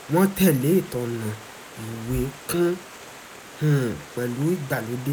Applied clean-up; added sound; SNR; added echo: none; Stream; 17 dB; none.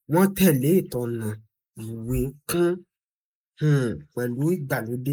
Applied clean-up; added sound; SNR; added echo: neural mask model Resemble Enhance denoiser.